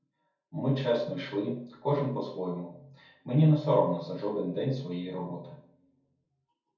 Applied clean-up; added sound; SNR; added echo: none; none; none; reverberation time 0.6 s.